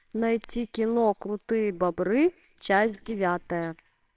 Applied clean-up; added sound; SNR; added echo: neural separator model SepFormer WHAMR!.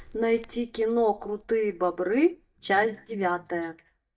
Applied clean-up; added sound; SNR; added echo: neural mask model DeepFilterNet 3.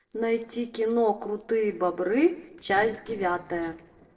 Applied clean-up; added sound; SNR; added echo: neural separator model SepFormer DNS4.